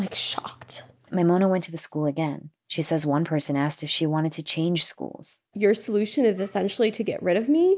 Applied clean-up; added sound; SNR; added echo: none; none; none; none.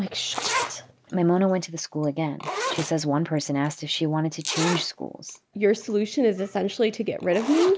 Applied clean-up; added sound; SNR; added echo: none; Zipper (clothing); 10 dB; none.